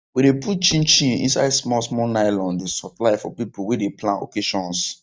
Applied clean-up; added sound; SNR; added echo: neural mask model DeepFilterNet 3.